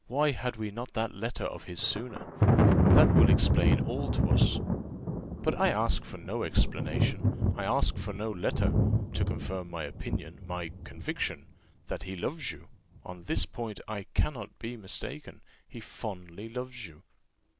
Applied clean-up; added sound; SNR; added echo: none; Thunder; -3 dB; none.